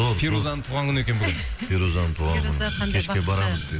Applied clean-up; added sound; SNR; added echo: none; Boiling; 13 dB; none.